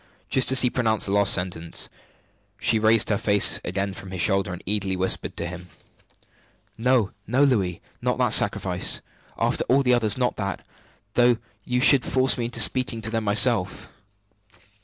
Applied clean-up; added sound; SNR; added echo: none; none; none; none.